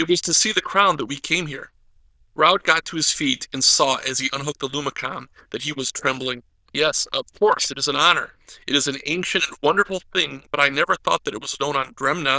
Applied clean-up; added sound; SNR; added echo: neural diffusion model UNIVERSE++.